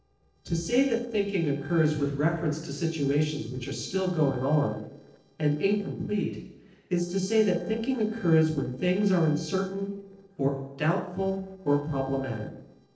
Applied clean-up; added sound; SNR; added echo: neural separator model SepFormer DNS4.